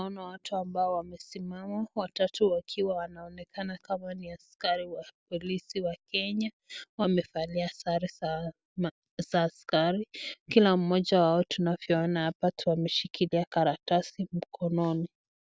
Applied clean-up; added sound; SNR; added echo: none; none; none; none.